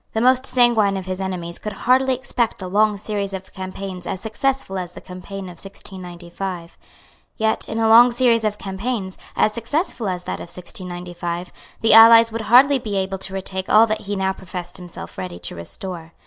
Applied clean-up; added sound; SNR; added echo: none; none; none; none.